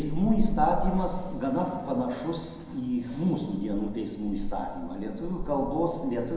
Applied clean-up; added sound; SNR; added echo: none; Wind; 4 dB; reverberation time 0.2 s.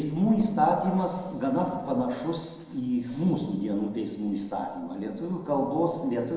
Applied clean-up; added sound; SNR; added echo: neural separator model SepFormer DNS4.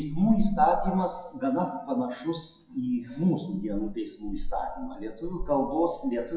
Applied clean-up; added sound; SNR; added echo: classical method WPE with log-MMSE.